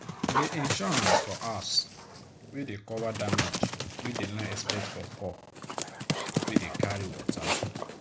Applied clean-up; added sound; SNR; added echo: none; Dog; -4 dB; none.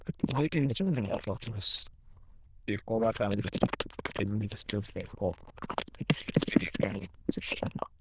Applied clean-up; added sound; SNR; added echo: neural diffusion model UNIVERSE++.